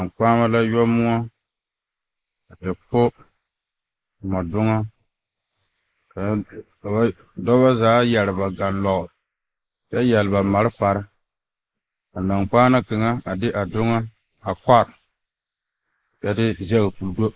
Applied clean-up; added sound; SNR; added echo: neural mask model Resemble Enhance denoiser.